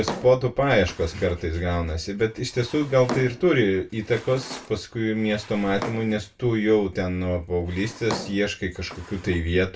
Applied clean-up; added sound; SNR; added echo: none; Drawer open or close; 15 dB; reverberation time 0.2 s.